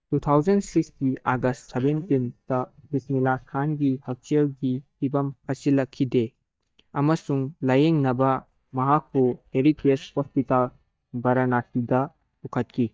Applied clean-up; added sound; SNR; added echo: neural mask model DeepFilterNet 3.